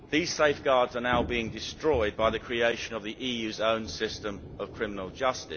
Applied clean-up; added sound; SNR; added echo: none; Thunder / Rain; 13 dB; none.